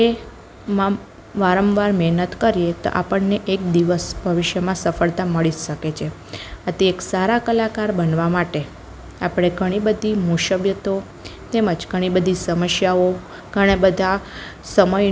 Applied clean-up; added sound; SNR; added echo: none; none; none; none.